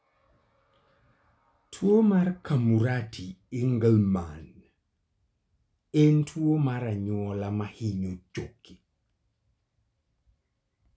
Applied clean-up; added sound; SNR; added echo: none; none; none; none.